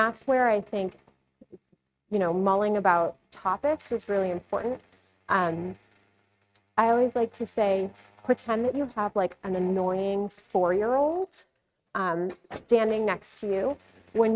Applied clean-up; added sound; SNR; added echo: neural mask model RNNoise.